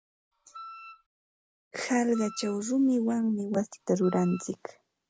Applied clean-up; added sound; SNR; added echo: none; Wind instrument, woodwind instrument; 17 dB; none.